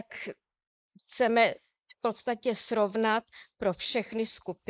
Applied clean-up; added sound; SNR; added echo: neural mask model Resemble Enhance denoiser.